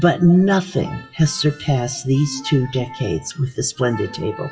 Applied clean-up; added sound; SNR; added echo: classical method WPE with log-MMSE.